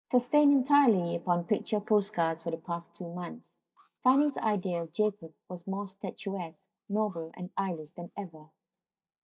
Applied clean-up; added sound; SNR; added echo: neural mask model DeepFilterNet 3.